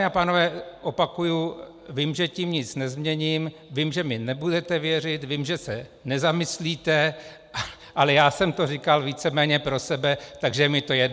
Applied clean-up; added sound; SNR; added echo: none; none; none; none.